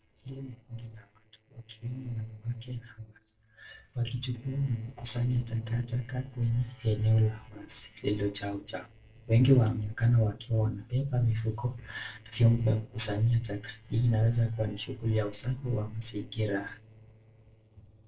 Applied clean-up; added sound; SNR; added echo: neural separator model SepFormer DNS4.